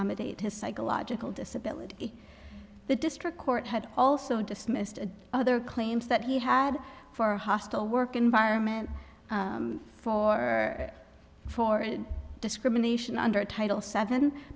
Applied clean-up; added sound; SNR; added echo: none; none; none; none.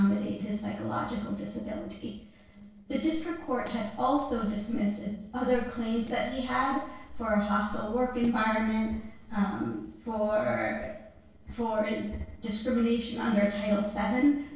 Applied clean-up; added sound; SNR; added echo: neural separator model SepFormer DNS4.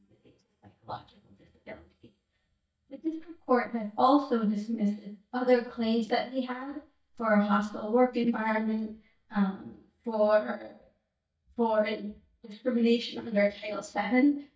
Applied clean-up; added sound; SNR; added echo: neural mask model DeepFilterNet 3.